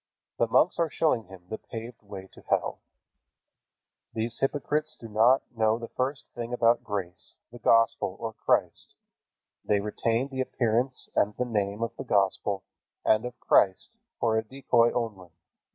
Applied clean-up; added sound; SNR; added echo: none; none; none; none.